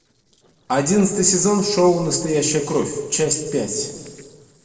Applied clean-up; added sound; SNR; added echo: neural separator model SepFormer DNS4.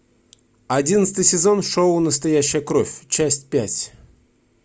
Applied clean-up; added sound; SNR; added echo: none; none; none; none.